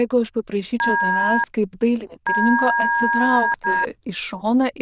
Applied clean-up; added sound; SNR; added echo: neural diffusion model UNIVERSE++.